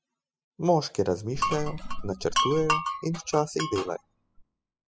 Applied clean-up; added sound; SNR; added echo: classical method spectral subtraction.